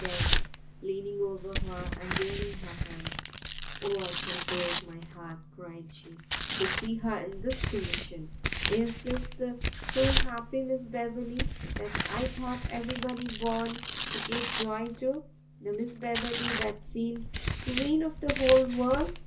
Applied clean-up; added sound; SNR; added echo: none; Tearing; 2 dB; reverberation time 0.4 s.